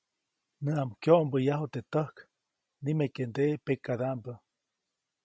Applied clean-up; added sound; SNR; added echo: none; none; none; none.